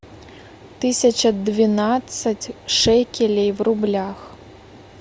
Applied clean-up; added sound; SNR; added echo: none; none; none; none.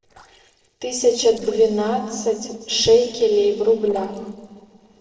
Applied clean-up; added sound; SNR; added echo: neural separator model SepFormer DNS4.